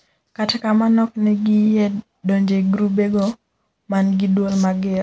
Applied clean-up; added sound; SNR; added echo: none; none; none; none.